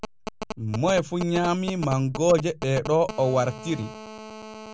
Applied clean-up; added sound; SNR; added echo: none; Telephone; 12 dB; none.